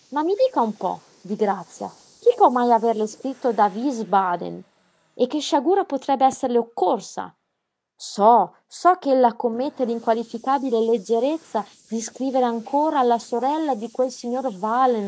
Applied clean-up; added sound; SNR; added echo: neural mask model Resemble Enhance denoiser.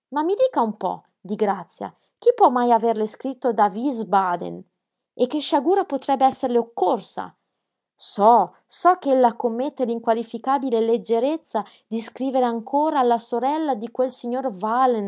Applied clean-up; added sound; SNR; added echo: none; none; none; none.